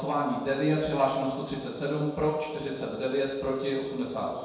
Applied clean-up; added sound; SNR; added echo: none; none; none; reverberation time 1.1 s.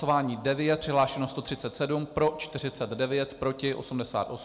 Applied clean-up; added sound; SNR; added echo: none; none; none; none.